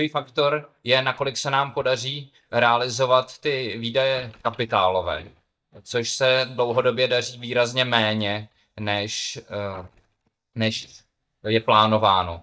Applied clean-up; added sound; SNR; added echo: neural mask model DeepFilterNet 3.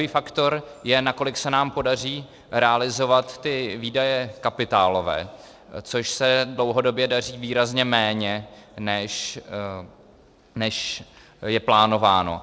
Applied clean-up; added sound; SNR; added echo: none; none; none; none.